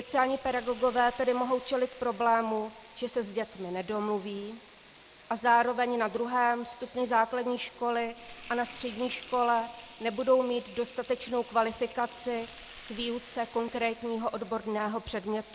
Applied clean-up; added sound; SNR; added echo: none; Frying (food); 18 dB; none.